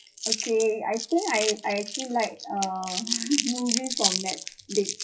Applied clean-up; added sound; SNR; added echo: classical method WPE with log-MMSE.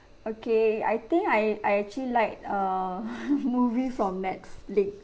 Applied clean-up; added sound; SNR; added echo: none; none; none; none.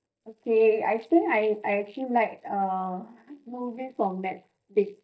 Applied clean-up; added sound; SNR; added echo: neural mask model DeepFilterNet 3.